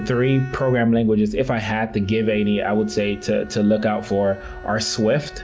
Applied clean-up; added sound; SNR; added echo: none; Bowed string instrument; 19 dB; none.